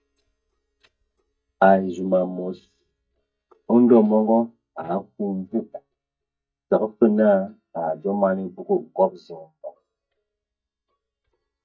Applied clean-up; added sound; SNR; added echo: neural mask model DeepFilterNet 3.